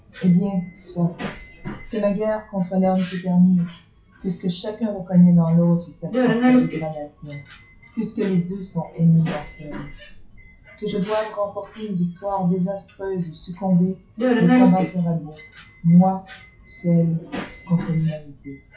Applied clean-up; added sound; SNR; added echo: classical method WPE with log-MMSE.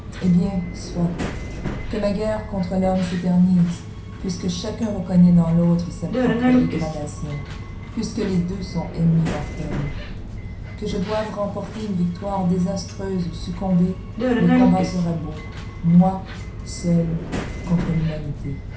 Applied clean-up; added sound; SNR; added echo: none; Subway, metro, underground; 5 dB; reverberation time 0.5 s.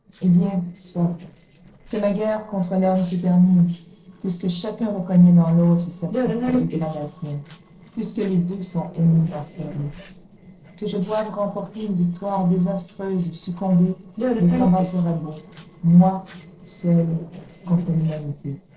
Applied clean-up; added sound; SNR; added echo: neural separator model SepFormer DNS4.